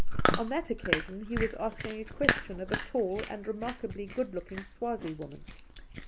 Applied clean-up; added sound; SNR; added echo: none; Cricket + Chewing, mastication; -3 dB; none.